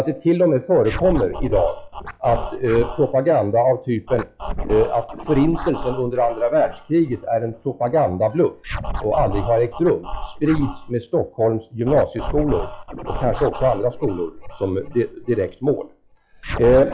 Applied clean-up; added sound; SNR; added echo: classical method log-MMSE.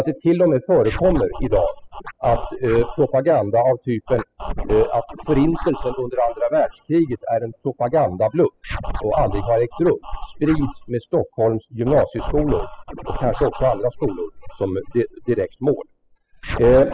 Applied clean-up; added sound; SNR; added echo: classical method spectral subtraction.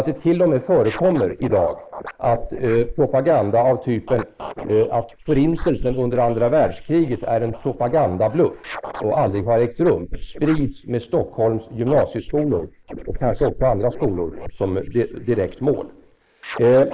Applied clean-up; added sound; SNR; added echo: neural mask model Resemble Enhance denoiser.